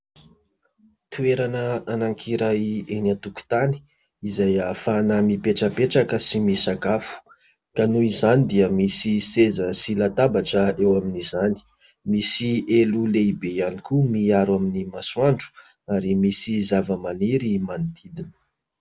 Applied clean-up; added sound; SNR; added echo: none; none; none; none.